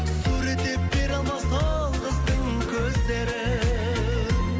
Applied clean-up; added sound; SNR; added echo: none; none; none; none.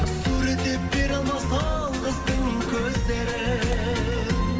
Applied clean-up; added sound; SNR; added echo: none; Walk, footsteps; 13 dB; reverberation time 1.8 s.